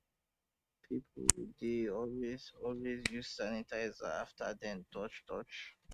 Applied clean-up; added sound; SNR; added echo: neural mask model RNNoise.